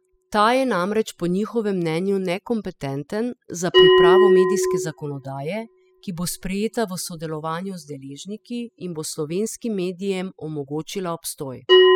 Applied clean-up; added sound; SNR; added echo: classical method spectral subtraction.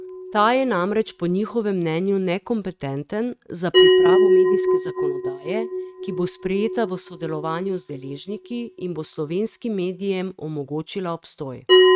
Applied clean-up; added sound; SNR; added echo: neural mask model RNNoise.